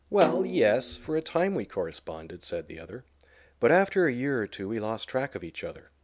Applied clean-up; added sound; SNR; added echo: none; Snare drum; 10 dB; none.